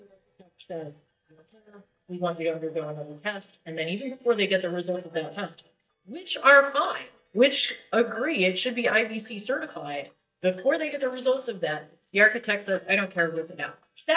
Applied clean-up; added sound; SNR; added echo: neural mask model DeepFilterNet 3.